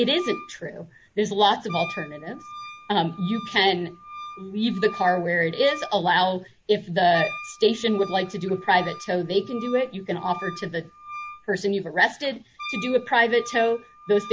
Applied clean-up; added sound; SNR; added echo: none; Wind instrument, woodwind instrument; 16 dB; none.